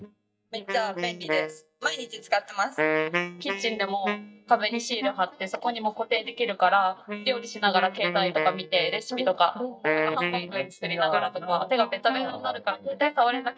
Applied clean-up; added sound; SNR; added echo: neural mask model DeepFilterNet 3.